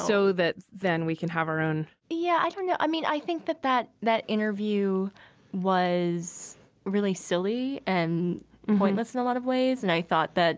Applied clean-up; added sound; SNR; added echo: none; none; none; none.